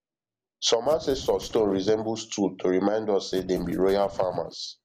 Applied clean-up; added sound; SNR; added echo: none; Scratching (performance technique); 16 dB; none.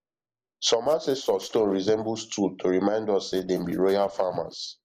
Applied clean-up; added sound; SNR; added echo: neural mask model Resemble Enhance denoiser.